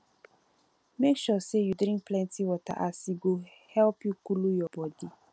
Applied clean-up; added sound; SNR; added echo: none; none; none; none.